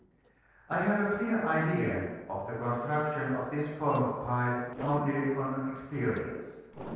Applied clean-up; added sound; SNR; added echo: neural separator model SepFormer DNS4.